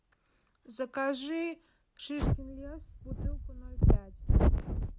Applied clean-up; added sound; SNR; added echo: none; none; none; none.